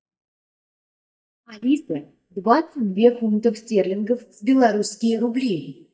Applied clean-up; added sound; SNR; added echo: neural mask model DeepFilterNet 3.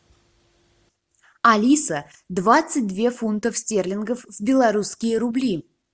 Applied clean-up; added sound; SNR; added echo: none; none; none; none.